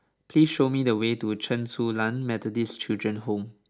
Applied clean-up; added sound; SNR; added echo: none; none; none; none.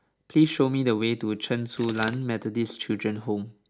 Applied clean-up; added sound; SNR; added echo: none; Bird; 14 dB; none.